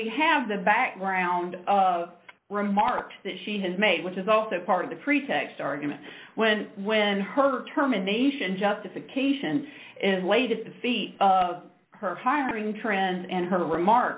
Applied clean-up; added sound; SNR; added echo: none; none; none; none.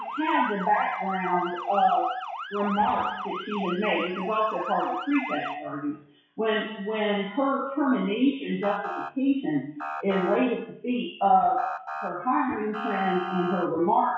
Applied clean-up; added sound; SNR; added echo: classical method WPE with log-MMSE.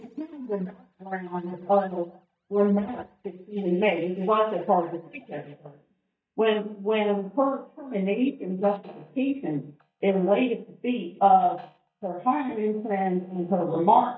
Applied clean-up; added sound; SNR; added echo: neural mask model DeepFilterNet 3.